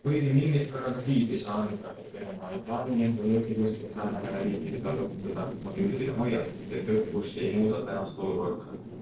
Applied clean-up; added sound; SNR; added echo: neural separator model SepFormer DNS4.